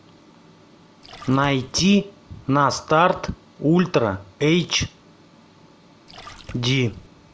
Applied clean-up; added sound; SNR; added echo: none; Splash, splatter; 20 dB; none.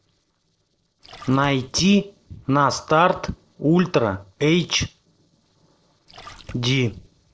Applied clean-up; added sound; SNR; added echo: neural separator model SepFormer DNS4.